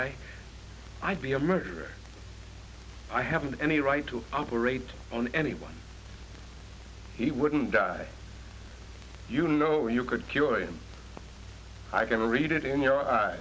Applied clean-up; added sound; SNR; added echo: none; none; none; none.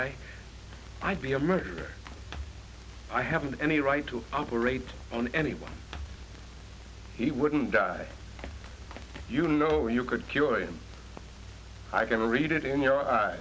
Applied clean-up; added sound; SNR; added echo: none; Run; 15 dB; none.